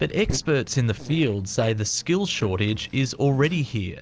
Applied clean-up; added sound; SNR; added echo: neural separator model SepFormer DNS4.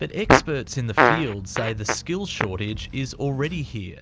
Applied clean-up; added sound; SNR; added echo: none; Fart; -3 dB; none.